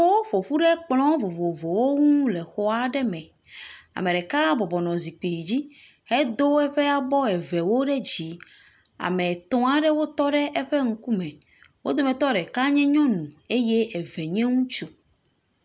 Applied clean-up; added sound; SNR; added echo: none; none; none; none.